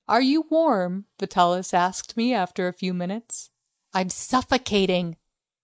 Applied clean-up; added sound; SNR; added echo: neural mask model Resemble Enhance denoiser.